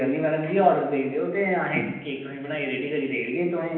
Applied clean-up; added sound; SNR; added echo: none; none; none; reverberation time 0.9 s.